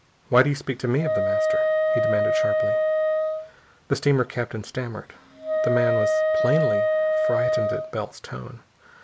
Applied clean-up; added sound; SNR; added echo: none; Wind instrument, woodwind instrument; -4 dB; none.